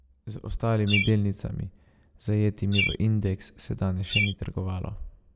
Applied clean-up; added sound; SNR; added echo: none; Bird; 6 dB; none.